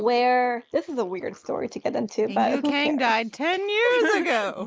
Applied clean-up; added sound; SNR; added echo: neural mask model Resemble Enhance denoiser.